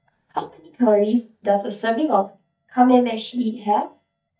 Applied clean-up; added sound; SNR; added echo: neural mask model DeepFilterNet 3.